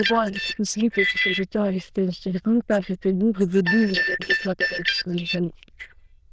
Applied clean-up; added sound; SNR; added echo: neural diffusion model UNIVERSE++.